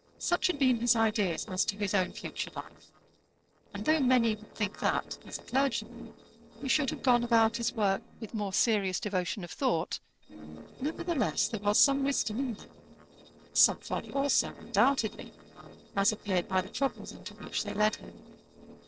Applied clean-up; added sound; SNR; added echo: neural separator model SepFormer DNS4.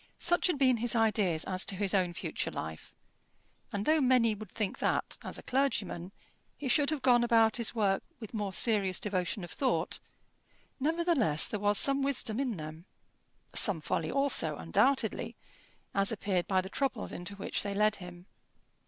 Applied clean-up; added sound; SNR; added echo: none; none; none; none.